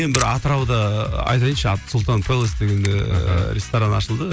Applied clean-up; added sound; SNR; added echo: none; Camera; 18 dB; none.